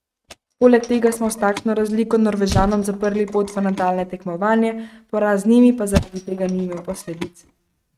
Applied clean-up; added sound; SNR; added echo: neural mask model RNNoise.